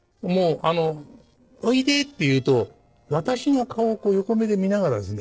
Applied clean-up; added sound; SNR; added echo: neural separator model SepFormer DNS4.